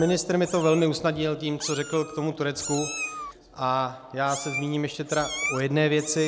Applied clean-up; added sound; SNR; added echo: none; Meow; 11 dB; none.